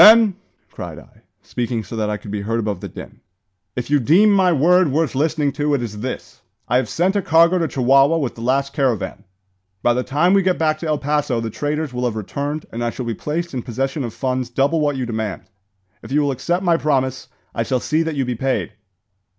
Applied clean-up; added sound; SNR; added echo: none; none; none; none.